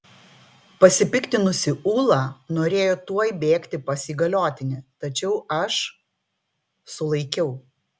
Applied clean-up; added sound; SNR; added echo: none; none; none; none.